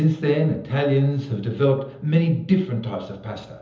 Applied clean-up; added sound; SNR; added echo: none; none; none; reverberation time 0.7 s.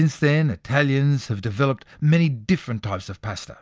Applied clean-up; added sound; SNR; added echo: none; none; none; none.